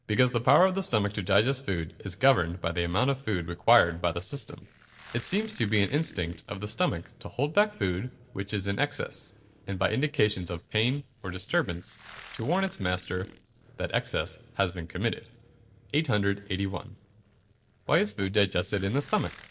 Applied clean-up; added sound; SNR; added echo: neural separator model SepFormer DNS4.